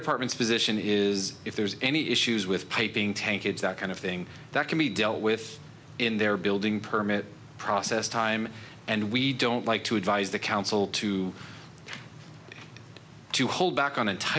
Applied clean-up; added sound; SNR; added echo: none; none; none; none.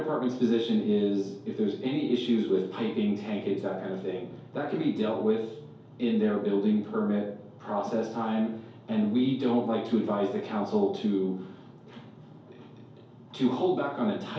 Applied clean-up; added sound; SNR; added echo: none; none; none; reverberation time 2.4 s.